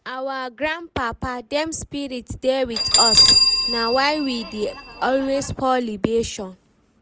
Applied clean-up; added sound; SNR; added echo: none; Bell; 0 dB; none.